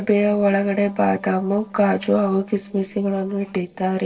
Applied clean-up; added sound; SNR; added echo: neural separator model SepFormer DNS4.